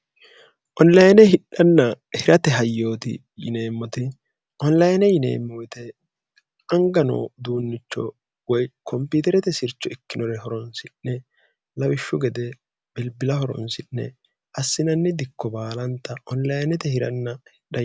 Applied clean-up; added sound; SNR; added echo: none; none; none; none.